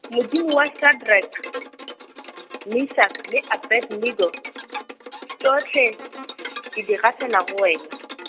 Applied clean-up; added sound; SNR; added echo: none; Bowed string instrument; 13 dB; none.